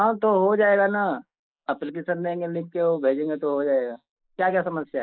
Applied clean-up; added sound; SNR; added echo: neural mask model Resemble Enhance denoiser.